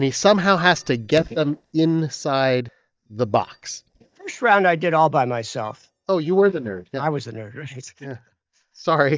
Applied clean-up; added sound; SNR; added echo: neural mask model DeepFilterNet 3.